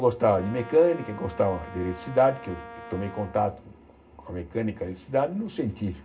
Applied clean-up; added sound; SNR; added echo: none; Brass instrument; 16 dB; reverberation time 0.2 s.